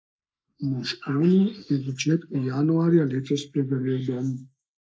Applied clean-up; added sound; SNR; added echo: neural mask model Resemble Enhance denoiser.